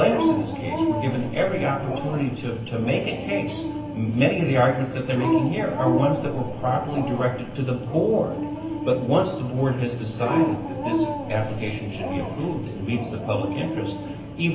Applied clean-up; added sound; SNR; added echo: none; Dog; 5 dB; reverberation time 0.3 s.